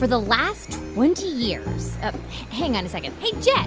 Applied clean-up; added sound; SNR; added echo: none; none; none; none.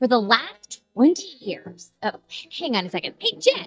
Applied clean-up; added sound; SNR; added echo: neural mask model DeepFilterNet 3.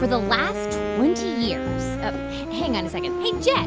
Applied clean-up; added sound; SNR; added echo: none; Wind instrument, woodwind instrument; 3 dB; none.